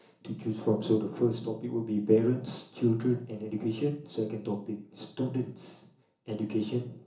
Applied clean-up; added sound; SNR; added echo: none; none; none; reverberation time 0.7 s.